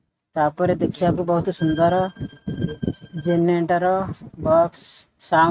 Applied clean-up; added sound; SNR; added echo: neural mask model RNNoise.